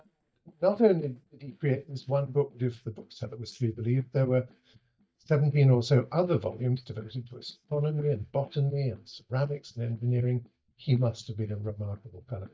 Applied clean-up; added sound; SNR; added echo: neural mask model DeepFilterNet 3.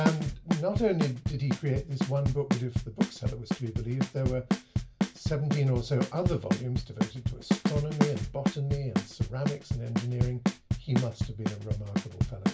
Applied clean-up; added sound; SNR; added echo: none; Bass drum / Snare drum / Drum kit; -1 dB; reverberation time 0.2 s.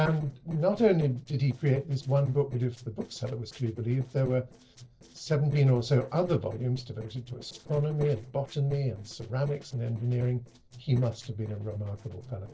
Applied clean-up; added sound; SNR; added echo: neural separator model SepFormer DNS4.